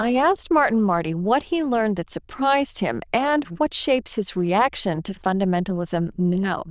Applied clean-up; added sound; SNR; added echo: neural diffusion model UNIVERSE++.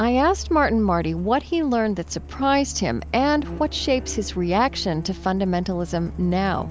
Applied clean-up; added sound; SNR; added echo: none; Truck; 14 dB; none.